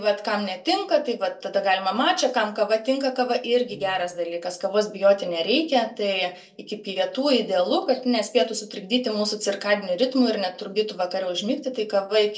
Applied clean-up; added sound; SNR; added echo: neural separator model SepFormer DNS4.